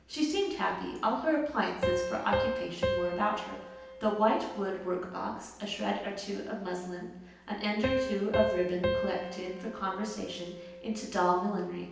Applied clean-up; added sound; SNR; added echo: none; Piano; 5 dB; reverberation time 0.9 s.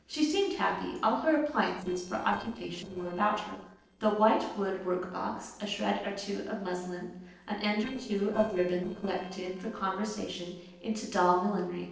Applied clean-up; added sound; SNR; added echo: neural separator model SepFormer DNS4.